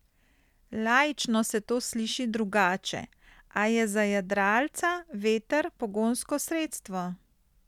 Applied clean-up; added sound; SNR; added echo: none; none; none; none.